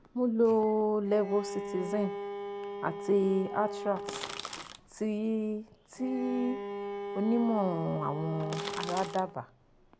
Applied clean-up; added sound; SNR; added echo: none; Crackle + Bowed string instrument; 8 dB; none.